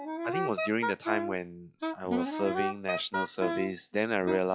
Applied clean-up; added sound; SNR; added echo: classical method log-MMSE.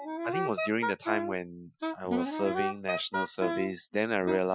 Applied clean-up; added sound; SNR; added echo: classical method Wiener filter.